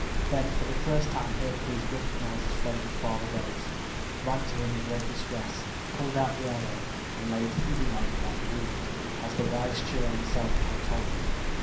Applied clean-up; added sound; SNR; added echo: none; Rain; -4 dB; reverberation time 0.6 s.